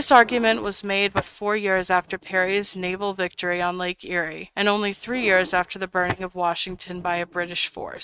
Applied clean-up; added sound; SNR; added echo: neural mask model RNNoise.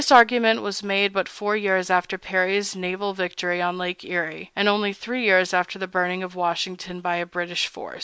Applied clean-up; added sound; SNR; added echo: none; none; none; none.